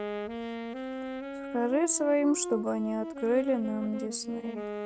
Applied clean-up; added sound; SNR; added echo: neural mask model RNNoise.